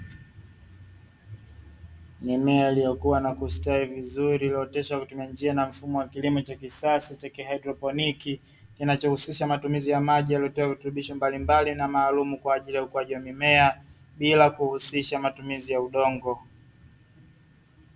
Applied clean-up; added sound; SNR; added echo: none; none; none; none.